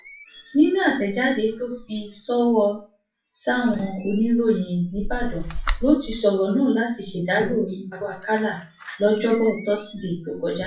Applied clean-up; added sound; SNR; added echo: classical method WPE with log-MMSE.